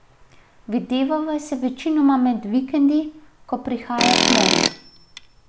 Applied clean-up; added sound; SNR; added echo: none; Tools; -2 dB; none.